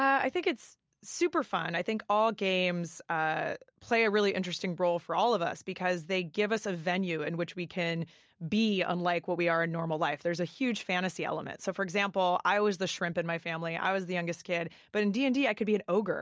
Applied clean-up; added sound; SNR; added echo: none; none; none; none.